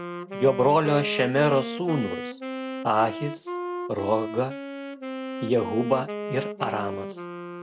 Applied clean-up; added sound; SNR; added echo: none; Wind instrument, woodwind instrument; 7 dB; none.